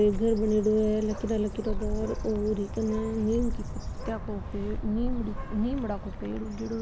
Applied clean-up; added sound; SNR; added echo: none; Bird; 5 dB; none.